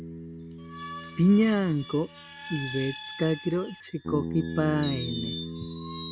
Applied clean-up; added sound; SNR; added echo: none; Screech + Bass guitar; 8 dB; none.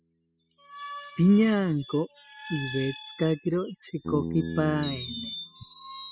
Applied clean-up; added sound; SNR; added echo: classical method spectral subtraction.